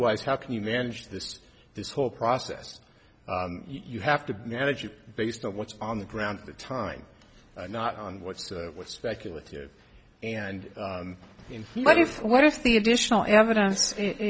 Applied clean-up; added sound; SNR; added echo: none; none; none; none.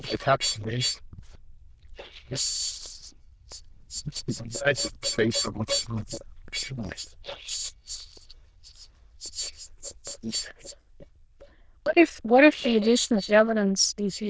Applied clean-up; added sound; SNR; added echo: neural diffusion model UNIVERSE++.